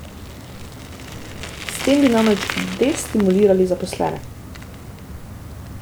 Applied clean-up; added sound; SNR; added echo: none; Bicycle; 11 dB; none.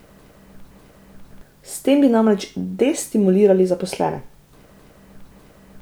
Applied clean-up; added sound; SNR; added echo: none; none; none; none.